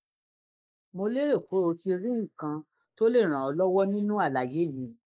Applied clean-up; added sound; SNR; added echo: neural mask model Resemble Enhance denoiser.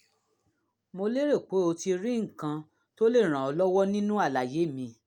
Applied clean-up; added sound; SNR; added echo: none; none; none; none.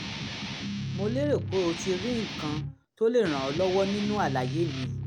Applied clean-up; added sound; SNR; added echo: none; Guitar; 5 dB; none.